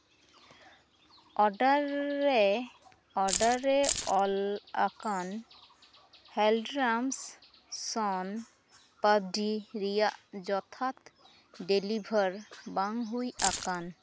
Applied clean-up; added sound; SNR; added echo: none; Keys jangling; 3 dB; none.